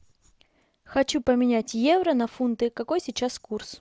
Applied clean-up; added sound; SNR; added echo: none; none; none; none.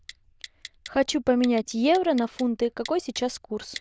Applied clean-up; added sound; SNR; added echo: neural diffusion model UNIVERSE++.